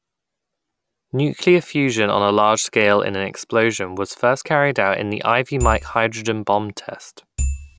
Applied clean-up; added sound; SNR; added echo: none; Marimba, xylophone / Wood; 3 dB; none.